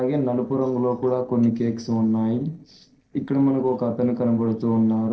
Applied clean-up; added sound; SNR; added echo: neural separator model SepFormer DNS4.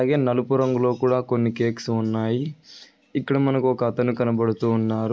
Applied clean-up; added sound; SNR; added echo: none; none; none; none.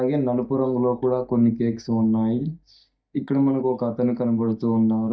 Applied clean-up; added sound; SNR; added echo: neural mask model DeepFilterNet 3.